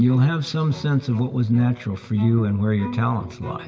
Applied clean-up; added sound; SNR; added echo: none; none; none; reverberation time 1.4 s.